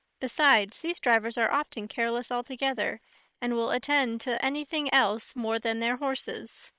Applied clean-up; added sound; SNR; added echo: neural separator model SepFormer WHAM!.